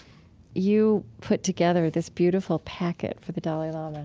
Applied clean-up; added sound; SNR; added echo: none; none; none; none.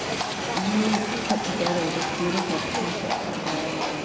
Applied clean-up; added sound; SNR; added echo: none; Livestock, farm animals, working animals; -1 dB; reverberation time 2.0 s.